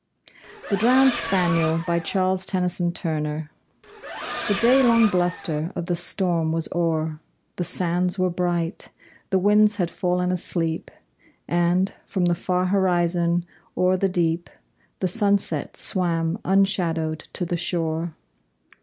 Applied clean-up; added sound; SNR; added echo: none; Accelerating, revving, vroom; 8 dB; none.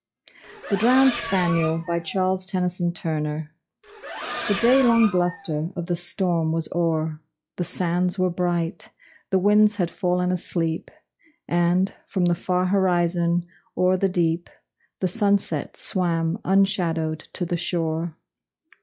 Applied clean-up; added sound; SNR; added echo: classical method log-MMSE.